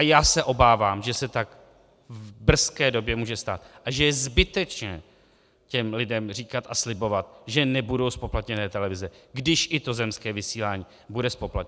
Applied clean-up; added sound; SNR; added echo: none; none; none; none.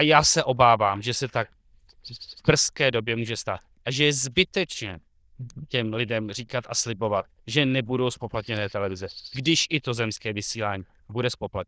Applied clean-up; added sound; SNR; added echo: neural diffusion model UNIVERSE++.